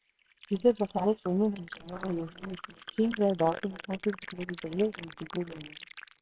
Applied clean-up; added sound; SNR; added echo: neural separator model SepFormer WHAMR!.